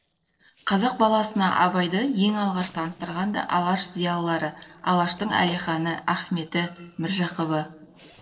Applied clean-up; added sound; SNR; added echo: neural separator model SepFormer DNS4.